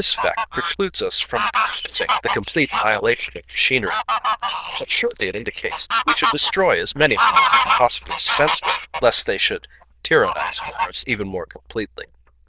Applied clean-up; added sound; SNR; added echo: neural diffusion model UNIVERSE++.